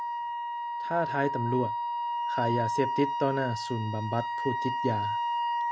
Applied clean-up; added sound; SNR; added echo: none; Wind instrument, woodwind instrument; 0 dB; none.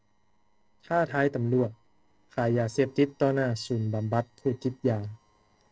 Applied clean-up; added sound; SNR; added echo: neural separator model SepFormer DNS4.